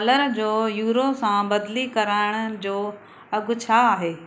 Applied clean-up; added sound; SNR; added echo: none; none; none; none.